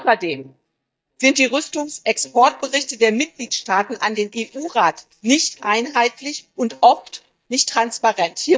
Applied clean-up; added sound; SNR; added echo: neural mask model DeepFilterNet 3.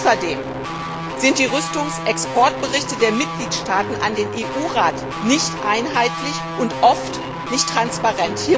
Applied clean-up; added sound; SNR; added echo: none; Guitar; 6 dB; none.